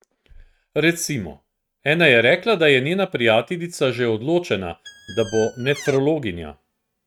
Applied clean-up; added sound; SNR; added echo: neural mask model RNNoise.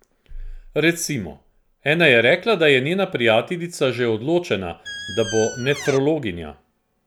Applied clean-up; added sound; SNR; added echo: none; Squeak; 10 dB; none.